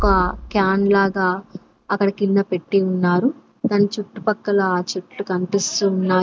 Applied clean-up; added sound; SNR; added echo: none; Bass drum; 16 dB; none.